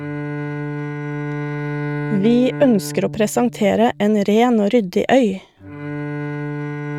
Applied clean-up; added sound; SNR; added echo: neural mask model RNNoise.